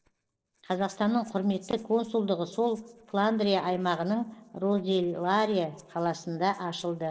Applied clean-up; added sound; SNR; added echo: neural separator model SepFormer DNS4.